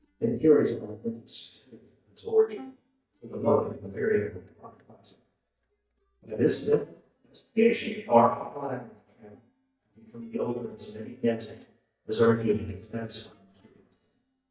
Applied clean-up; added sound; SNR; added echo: neural mask model DeepFilterNet 3.